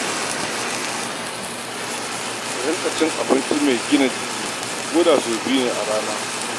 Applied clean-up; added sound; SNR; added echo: none; Fire; 2 dB; none.